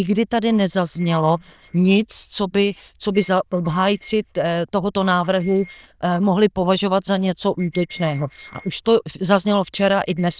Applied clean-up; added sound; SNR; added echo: neural diffusion model UNIVERSE++.